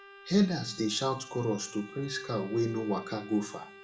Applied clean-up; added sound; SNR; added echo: none; Bowed string instrument; 16 dB; reverberation time 0.3 s.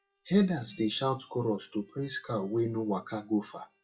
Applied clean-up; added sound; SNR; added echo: classical method WPE with log-MMSE.